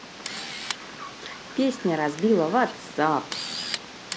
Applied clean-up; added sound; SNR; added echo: none; Camera; 11 dB; none.